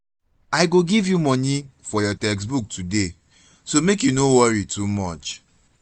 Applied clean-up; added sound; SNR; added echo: none; none; none; none.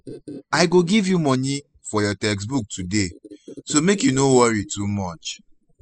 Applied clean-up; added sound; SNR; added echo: classical method spectral subtraction.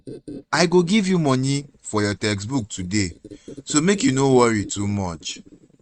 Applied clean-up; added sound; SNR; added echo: neural mask model RNNoise.